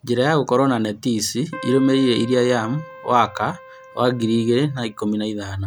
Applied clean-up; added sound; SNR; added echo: none; Keyboard (musical); 18 dB; none.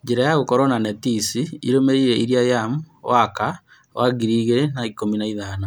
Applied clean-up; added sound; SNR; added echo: none; none; none; none.